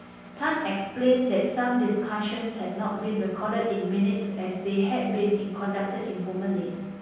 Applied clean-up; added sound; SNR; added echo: none; Engine; 19 dB; reverberation time 1.3 s.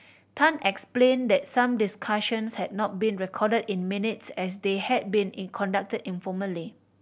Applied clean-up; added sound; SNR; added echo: none; none; none; none.